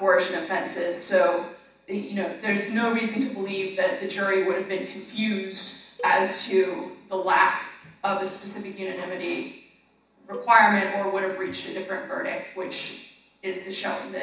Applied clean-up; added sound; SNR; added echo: none; Cowbell; 19 dB; reverberation time 0.7 s.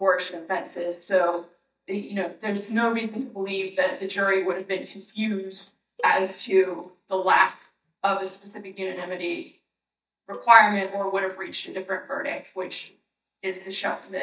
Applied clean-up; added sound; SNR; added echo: neural mask model DeepFilterNet 3.